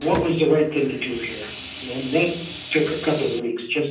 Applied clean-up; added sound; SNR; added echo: none; Sawing; 13 dB; reverberation time 0.6 s.